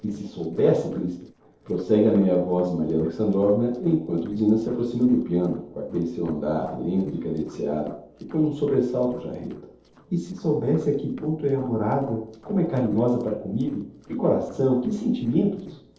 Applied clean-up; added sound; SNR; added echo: neural separator model SepFormer DNS4.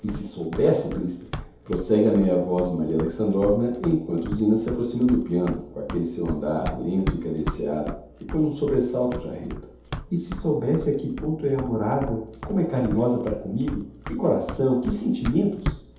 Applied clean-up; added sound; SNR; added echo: none; Run; 11 dB; reverberation time 0.8 s.